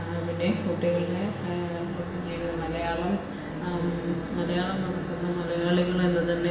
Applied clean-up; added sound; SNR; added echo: none; Keyboard (musical); 17 dB; reverberation time 0.9 s.